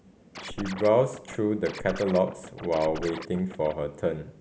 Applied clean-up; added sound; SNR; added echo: none; Scratching (performance technique); 13 dB; none.